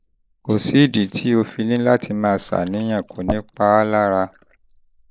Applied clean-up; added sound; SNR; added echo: neural mask model Resemble Enhance denoiser.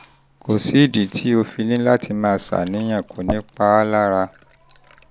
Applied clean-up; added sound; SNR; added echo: none; Fill (with liquid) / Glass; 17 dB; none.